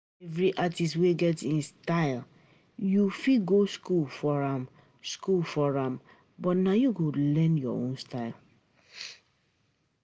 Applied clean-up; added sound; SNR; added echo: none; none; none; none.